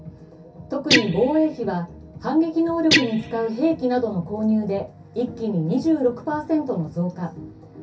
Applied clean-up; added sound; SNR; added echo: none; Guitar; 2 dB; reverberation time 0.3 s.